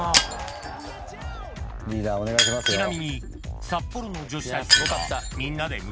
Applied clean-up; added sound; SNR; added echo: none; Shatter; -1 dB; none.